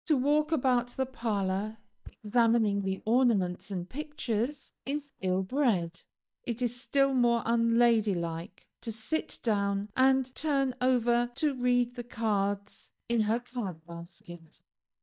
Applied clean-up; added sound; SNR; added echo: neural mask model DeepFilterNet 3.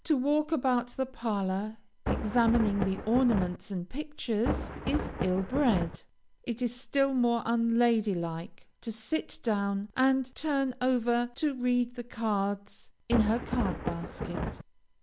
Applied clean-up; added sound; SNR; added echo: none; Thunder; 4 dB; none.